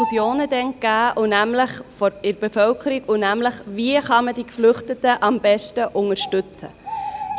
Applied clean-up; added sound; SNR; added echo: none; Bird; 14 dB; none.